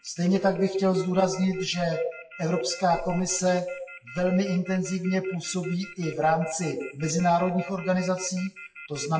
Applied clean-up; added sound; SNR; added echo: classical method WPE with log-MMSE.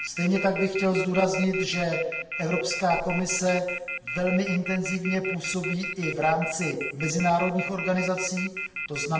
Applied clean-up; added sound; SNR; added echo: none; Telephone; 8 dB; reverberation time 0.9 s.